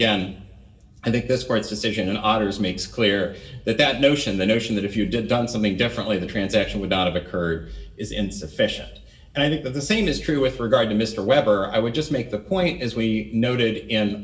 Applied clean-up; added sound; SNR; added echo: none; none; none; reverberation time 0.7 s.